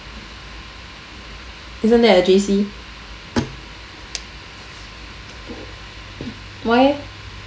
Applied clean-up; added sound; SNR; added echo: none; none; none; none.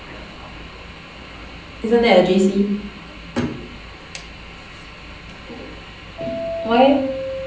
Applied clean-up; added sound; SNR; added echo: none; Subway, metro, underground; 12 dB; reverberation time 0.6 s.